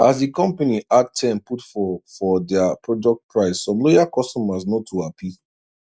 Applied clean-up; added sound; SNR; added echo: none; none; none; none.